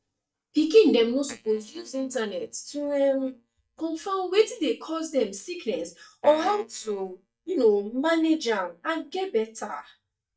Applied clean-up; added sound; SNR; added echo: neural mask model DeepFilterNet 3.